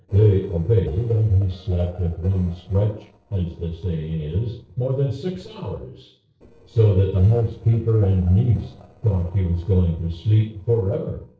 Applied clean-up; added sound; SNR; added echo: neural separator model SepFormer DNS4.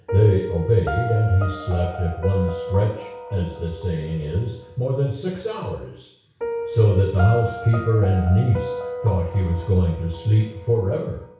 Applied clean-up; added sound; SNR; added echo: none; Piano; 11 dB; reverberation time 0.6 s.